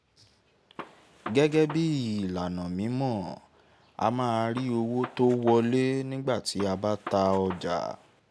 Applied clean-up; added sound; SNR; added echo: none; Gunshot, gunfire; 16 dB; none.